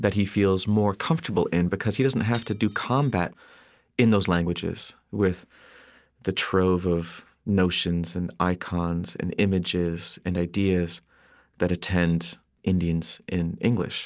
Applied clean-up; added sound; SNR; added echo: none; Glass; 18 dB; none.